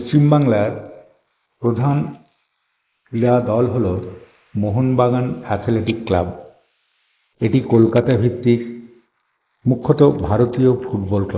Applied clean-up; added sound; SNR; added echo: neural mask model Resemble Enhance denoiser.